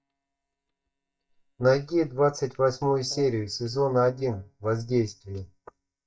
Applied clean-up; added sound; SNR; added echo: neural mask model DeepFilterNet 3.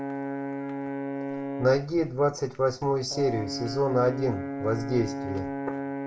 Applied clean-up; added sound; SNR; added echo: none; Brass instrument; 6 dB; reverberation time 0.3 s.